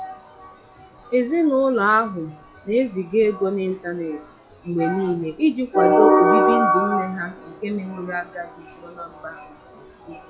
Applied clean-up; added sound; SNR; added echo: classical method log-MMSE.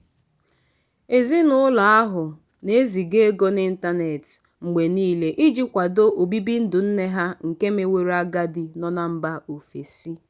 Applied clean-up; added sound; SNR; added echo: none; none; none; none.